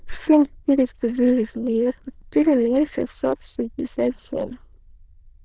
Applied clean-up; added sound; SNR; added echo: neural diffusion model UNIVERSE++.